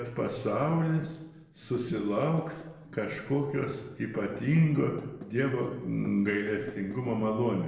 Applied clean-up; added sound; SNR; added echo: neural separator model SepFormer DNS4.